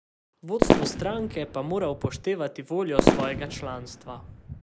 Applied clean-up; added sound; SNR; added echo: none; Fireworks; -5 dB; none.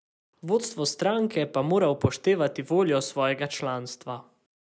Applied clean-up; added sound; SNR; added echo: none; none; none; none.